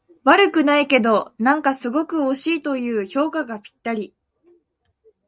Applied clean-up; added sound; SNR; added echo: none; none; none; none.